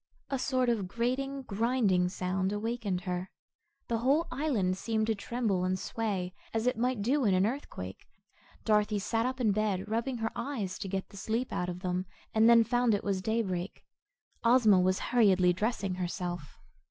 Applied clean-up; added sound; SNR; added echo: none; none; none; none.